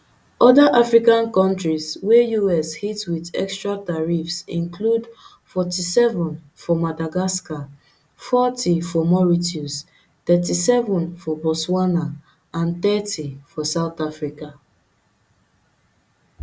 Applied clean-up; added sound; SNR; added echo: none; none; none; none.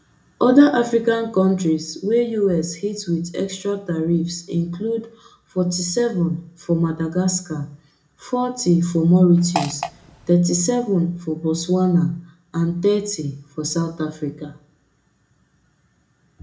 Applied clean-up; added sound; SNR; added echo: none; Fart; 8 dB; reverberation time 0.4 s.